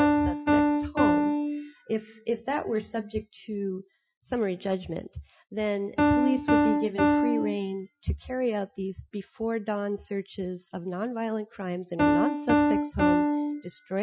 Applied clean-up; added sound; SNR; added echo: classical method Wiener filter.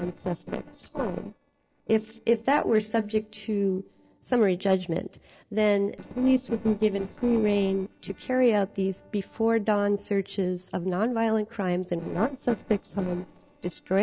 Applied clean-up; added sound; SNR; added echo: neural separator model SepFormer DNS4.